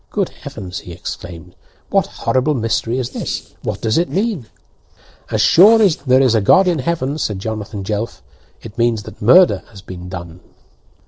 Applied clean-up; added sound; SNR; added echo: neural separator model SepFormer DNS4.